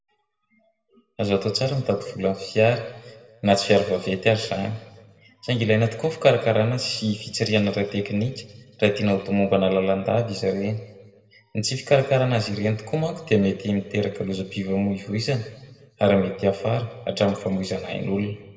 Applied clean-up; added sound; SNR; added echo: none; none; none; reverberation time 1.2 s.